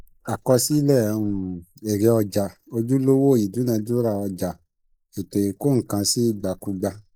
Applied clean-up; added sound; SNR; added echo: neural mask model Resemble Enhance denoiser.